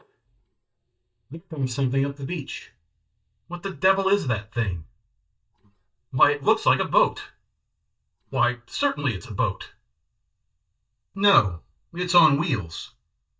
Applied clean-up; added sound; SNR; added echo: neural mask model DeepFilterNet 3.